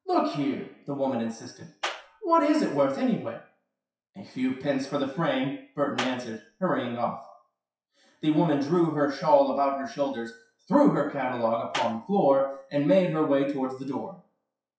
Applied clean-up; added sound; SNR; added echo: classical method WPE with log-MMSE.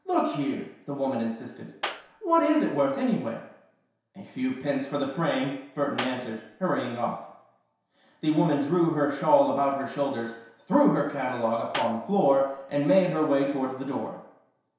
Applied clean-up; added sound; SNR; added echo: none; Clapping; 12 dB; reverberation time 0.7 s.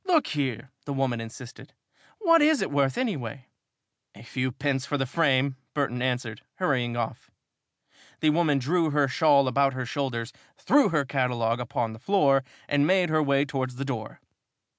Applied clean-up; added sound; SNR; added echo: none; none; none; none.